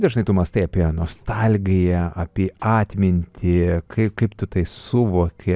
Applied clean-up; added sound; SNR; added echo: none; none; none; none.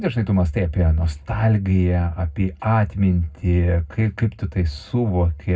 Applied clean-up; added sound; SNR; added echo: none; none; none; reverberation time 0.3 s.